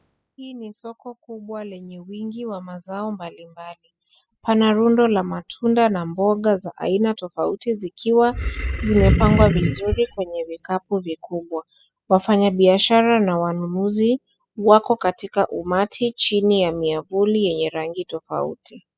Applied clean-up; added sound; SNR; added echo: classical method spectral subtraction.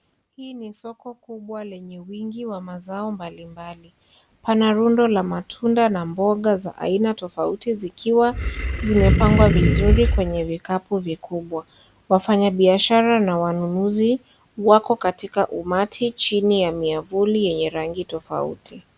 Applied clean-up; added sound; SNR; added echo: none; Animal; -2 dB; none.